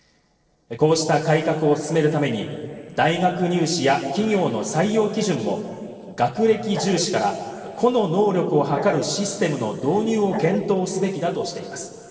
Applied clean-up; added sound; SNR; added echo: neural separator model SepFormer DNS4.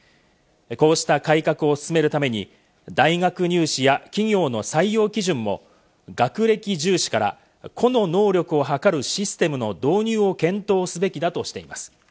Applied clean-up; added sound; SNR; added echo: none; none; none; none.